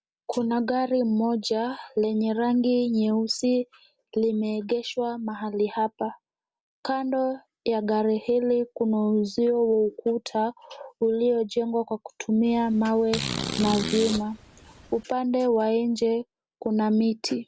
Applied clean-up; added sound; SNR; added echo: none; Fart; 8 dB; none.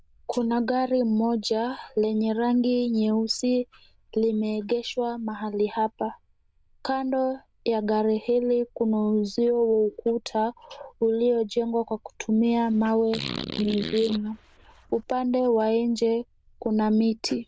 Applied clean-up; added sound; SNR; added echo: neural diffusion model UNIVERSE++.